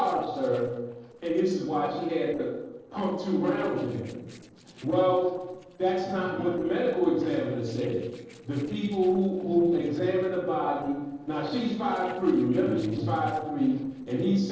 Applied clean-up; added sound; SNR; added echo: neural separator model SepFormer DNS4.